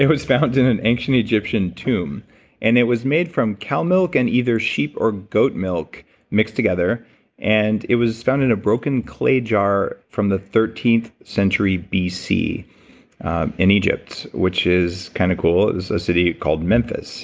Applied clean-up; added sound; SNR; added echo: none; none; none; none.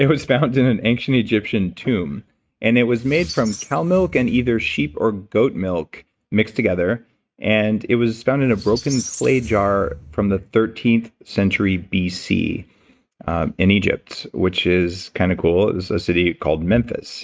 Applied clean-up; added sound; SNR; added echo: neural mask model RNNoise.